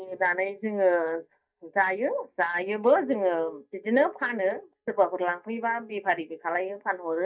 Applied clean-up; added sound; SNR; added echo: neural mask model DeepFilterNet 3.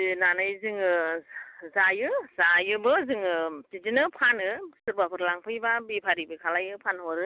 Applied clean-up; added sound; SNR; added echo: none; none; none; none.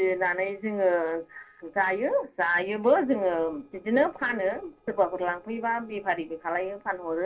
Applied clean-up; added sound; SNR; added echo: neural separator model SepFormer DNS4.